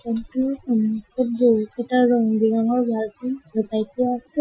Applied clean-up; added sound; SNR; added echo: classical method Wiener filter.